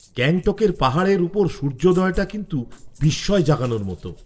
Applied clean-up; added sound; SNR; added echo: neural separator model SepFormer DNS4.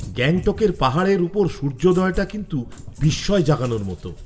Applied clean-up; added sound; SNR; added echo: none; Cat; 17 dB; reverberation time 0.6 s.